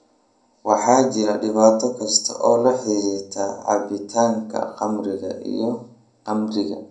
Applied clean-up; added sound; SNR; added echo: none; none; none; reverberation time 0.5 s.